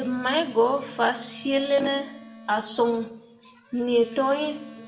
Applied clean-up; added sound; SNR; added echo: none; Wind instrument, woodwind instrument; 19 dB; reverberation time 0.7 s.